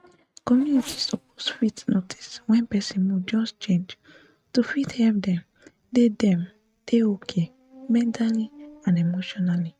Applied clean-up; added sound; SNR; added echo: neural mask model RNNoise.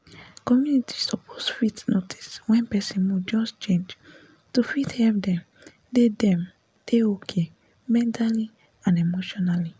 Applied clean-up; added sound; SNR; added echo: none; none; none; none.